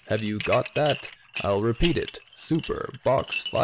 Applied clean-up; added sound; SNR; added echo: none; Dishes, pots, and pans; 11 dB; none.